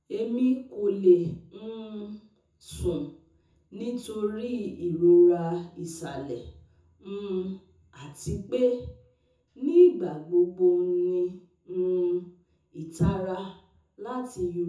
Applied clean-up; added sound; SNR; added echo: none; none; none; reverberation time 0.5 s.